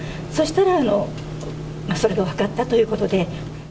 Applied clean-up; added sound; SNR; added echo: none; none; none; none.